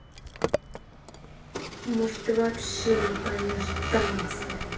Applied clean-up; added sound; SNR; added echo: none; Vehicle; 2 dB; reverberation time 0.3 s.